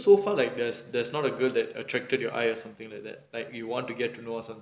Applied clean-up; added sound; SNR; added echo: none; none; none; none.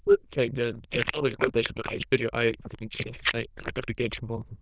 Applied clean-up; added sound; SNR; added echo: neural diffusion model UNIVERSE++.